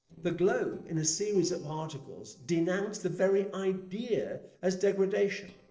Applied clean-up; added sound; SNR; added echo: neural separator model SepFormer DNS4.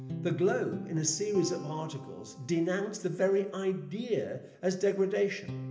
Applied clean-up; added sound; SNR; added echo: none; Guitar; 14 dB; reverberation time 0.8 s.